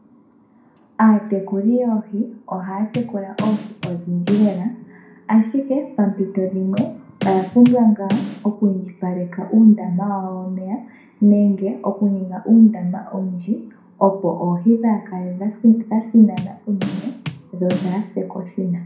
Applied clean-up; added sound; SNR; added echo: none; Bass drum / Snare drum; 9 dB; reverberation time 0.5 s.